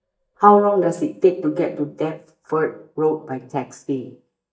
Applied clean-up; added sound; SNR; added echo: neural mask model DeepFilterNet 3.